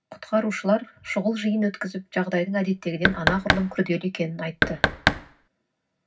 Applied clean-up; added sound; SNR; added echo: none; Knock; -1 dB; reverberation time 0.4 s.